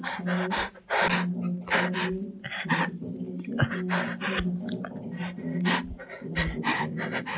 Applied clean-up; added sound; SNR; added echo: none; Breathing; -1 dB; reverberation time 0.9 s.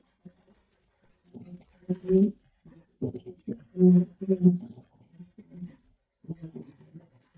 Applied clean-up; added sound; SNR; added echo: neural mask model DeepFilterNet 3.